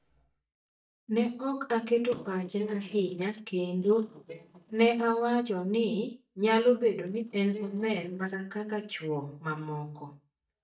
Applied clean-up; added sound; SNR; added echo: neural mask model DeepFilterNet 3.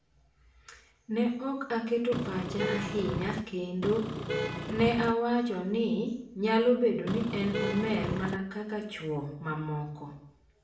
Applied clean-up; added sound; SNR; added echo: none; Vehicle horn, car horn, honking; 3 dB; reverberation time 0.6 s.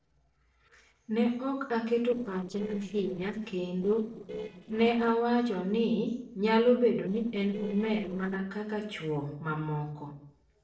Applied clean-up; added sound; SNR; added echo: neural separator model SepFormer DNS4.